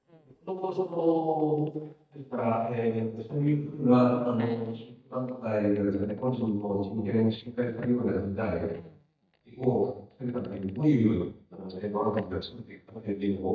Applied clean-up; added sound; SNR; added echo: neural mask model DeepFilterNet 3.